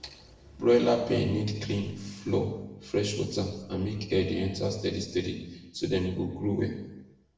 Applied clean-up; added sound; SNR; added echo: none; none; none; reverberation time 0.8 s.